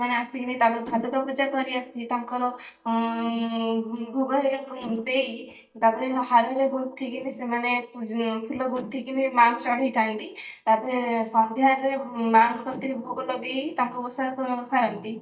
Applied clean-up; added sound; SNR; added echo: neural mask model DeepFilterNet 3.